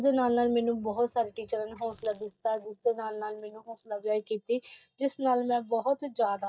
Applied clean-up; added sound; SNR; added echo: neural mask model DeepFilterNet 3.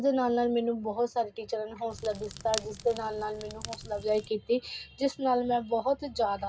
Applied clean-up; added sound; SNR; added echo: none; Crackle; 13 dB; reverberation time 0.2 s.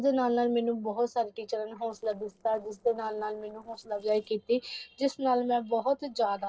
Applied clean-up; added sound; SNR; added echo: neural separator model SepFormer DNS4.